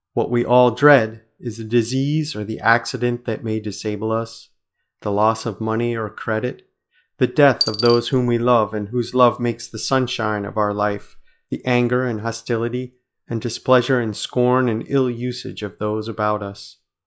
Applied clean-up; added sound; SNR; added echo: classical method log-MMSE.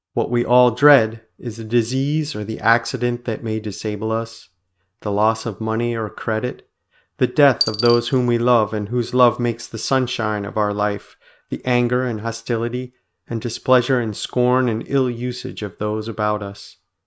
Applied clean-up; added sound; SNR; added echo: neural mask model RNNoise.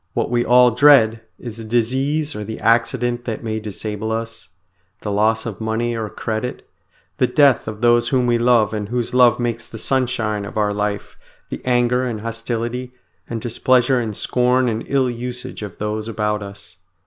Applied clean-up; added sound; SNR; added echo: none; none; none; none.